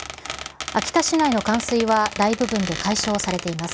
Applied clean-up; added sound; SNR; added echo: none; Squeak; 10 dB; none.